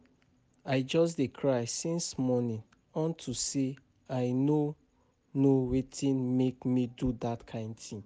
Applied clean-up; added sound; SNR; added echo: none; none; none; none.